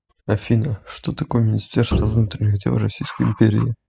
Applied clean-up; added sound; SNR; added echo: classical method spectral subtraction.